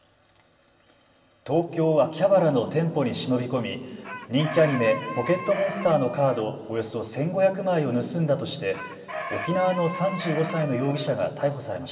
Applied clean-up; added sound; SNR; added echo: none; Chicken, rooster; 10 dB; reverberation time 2.3 s.